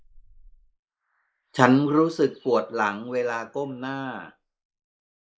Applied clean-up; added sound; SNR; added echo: neural mask model Resemble Enhance denoiser.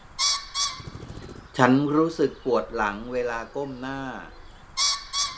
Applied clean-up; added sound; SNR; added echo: none; Bird; 5 dB; none.